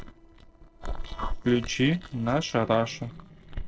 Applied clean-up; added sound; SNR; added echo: neural separator model SepFormer DNS4.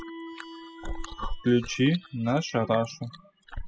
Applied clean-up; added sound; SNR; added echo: classical method spectral subtraction.